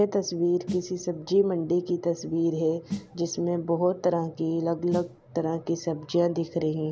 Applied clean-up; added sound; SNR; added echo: none; Snare drum; 15 dB; none.